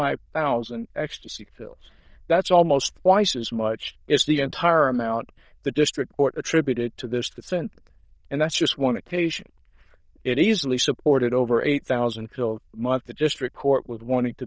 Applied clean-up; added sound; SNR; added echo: neural diffusion model UNIVERSE++.